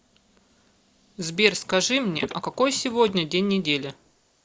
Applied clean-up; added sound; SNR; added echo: neural mask model Resemble Enhance denoiser.